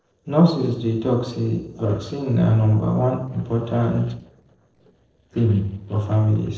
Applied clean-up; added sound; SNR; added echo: neural separator model SepFormer DNS4.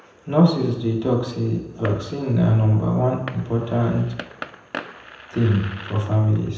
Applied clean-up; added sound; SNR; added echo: none; Fireworks; 18 dB; reverberation time 0.8 s.